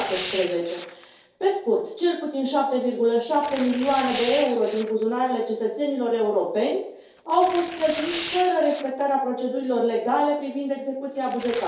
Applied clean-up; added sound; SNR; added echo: none; Tearing; 15 dB; reverberation time 2.4 s.